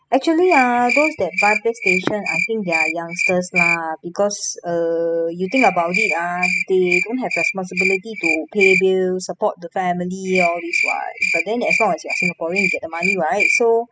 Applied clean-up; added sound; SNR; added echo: classical method spectral subtraction.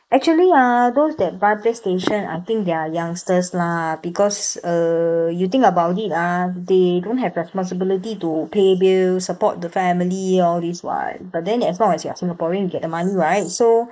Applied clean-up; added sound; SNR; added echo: neural mask model Resemble Enhance denoiser.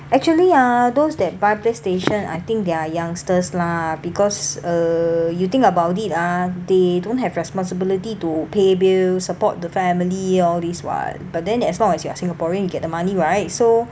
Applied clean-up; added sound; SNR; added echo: none; none; none; none.